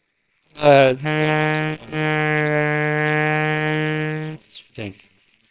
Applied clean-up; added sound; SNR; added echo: neural separator model SepFormer WHAMR!.